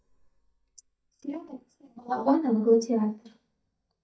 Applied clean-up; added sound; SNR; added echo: neural mask model DeepFilterNet 3.